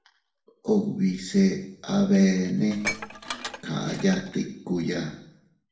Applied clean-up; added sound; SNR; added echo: none; Dishes, pots, and pans; 12 dB; reverberation time 0.7 s.